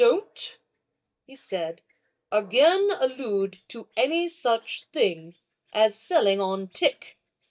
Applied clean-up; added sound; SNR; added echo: neural mask model DeepFilterNet 3.